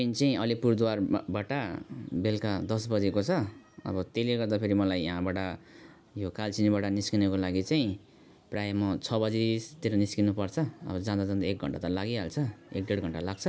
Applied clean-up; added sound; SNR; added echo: none; none; none; none.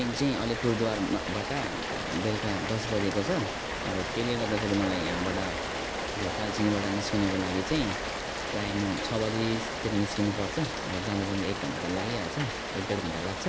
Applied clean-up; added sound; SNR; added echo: none; Rain; 2 dB; none.